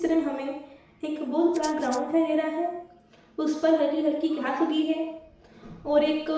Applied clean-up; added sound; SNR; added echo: none; Rattle (instrument); 17 dB; reverberation time 0.6 s.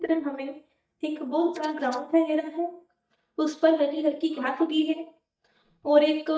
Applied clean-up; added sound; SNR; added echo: neural mask model DeepFilterNet 3.